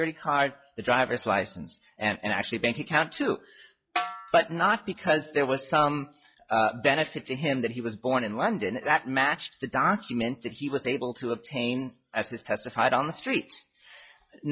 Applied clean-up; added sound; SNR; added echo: classical method log-MMSE.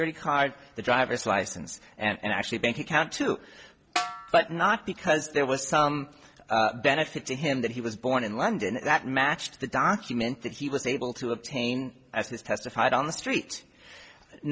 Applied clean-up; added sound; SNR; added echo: none; Snare drum; 7 dB; none.